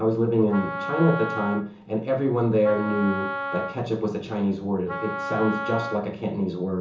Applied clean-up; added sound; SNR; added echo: none; Wind instrument, woodwind instrument; 8 dB; reverberation time 0.7 s.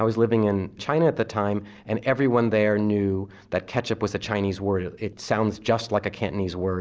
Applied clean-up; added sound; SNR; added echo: none; none; none; none.